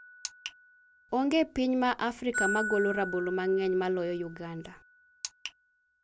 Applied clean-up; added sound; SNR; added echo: none; Glockenspiel; 9 dB; none.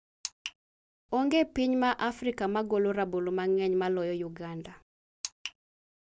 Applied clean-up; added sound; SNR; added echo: none; none; none; none.